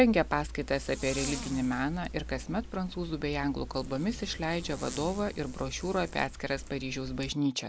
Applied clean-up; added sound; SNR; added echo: none; Zipper (clothing); 10 dB; none.